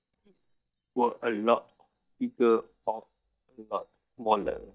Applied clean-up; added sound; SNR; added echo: neural mask model DeepFilterNet 3.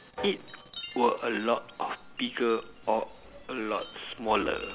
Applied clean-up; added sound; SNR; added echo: none; Train + Wind chime; 16 dB; none.